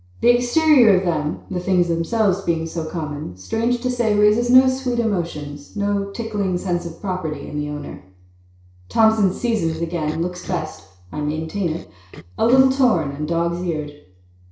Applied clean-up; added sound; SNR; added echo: neural separator model SepFormer DNS4.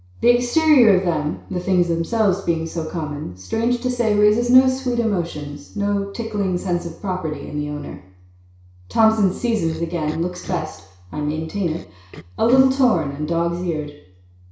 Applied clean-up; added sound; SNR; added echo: none; Cough; 18 dB; reverberation time 0.6 s.